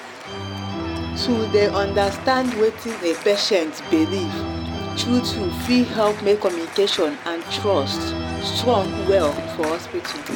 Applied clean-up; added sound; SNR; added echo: none; Organ; 7 dB; none.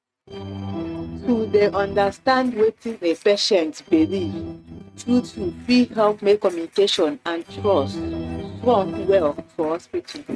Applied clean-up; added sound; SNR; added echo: neural mask model RNNoise.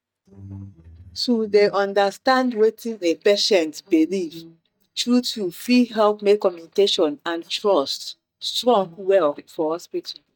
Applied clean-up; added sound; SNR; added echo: neural mask model DeepFilterNet 3.